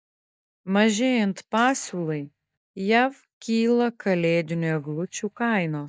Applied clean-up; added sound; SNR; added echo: neural mask model DeepFilterNet 3.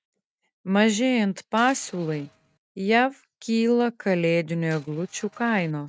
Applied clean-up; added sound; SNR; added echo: neural mask model RNNoise.